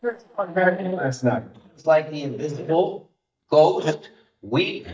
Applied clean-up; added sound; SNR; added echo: neural mask model DeepFilterNet 3.